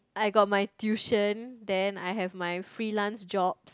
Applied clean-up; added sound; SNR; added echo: none; none; none; none.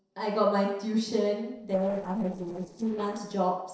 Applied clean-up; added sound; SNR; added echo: neural separator model SepFormer DNS4.